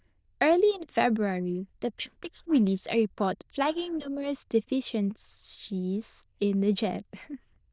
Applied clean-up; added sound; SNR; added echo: neural diffusion model UNIVERSE++.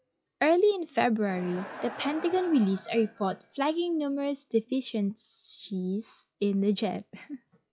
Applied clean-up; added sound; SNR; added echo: classical method log-MMSE.